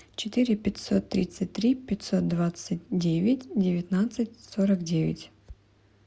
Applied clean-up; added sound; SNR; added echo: none; none; none; none.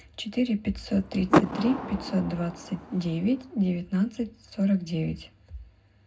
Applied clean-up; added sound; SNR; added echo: none; Door / Car; 2 dB; reverberation time 0.3 s.